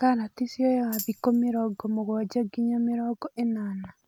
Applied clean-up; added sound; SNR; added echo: none; Tambourine; 16 dB; none.